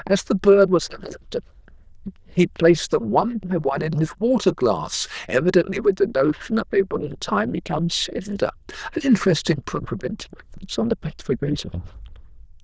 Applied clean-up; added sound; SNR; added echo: neural diffusion model UNIVERSE++.